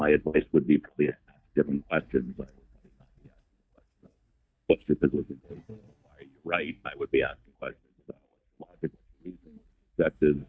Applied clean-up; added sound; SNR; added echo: neural mask model DeepFilterNet 3.